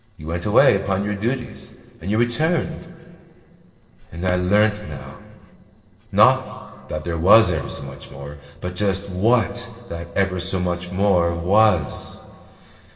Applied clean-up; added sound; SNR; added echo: neural separator model SepFormer DNS4.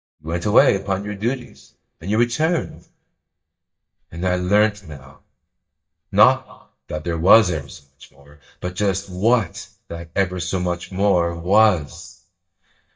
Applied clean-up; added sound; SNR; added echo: neural mask model DeepFilterNet 3.